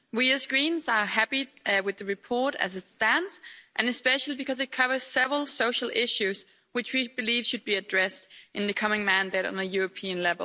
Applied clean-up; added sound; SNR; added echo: none; none; none; none.